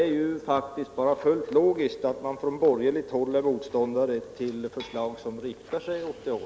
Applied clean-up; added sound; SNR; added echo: none; none; none; none.